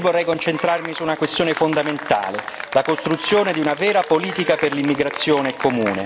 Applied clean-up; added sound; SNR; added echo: none; Applause / Cheering; 11 dB; none.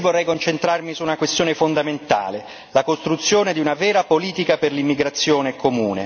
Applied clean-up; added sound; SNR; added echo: none; none; none; none.